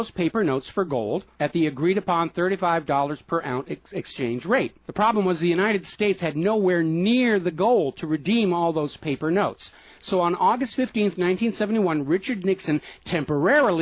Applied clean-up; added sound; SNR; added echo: none; none; none; none.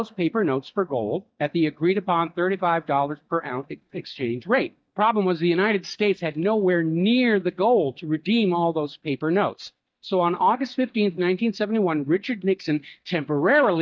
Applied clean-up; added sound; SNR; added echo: neural mask model DeepFilterNet 3.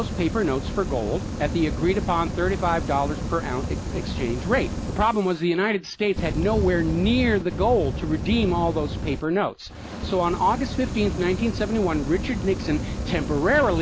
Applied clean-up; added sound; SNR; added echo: none; Fire; 5 dB; none.